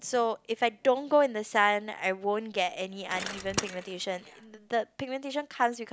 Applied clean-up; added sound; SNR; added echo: none; Bicycle; 11 dB; none.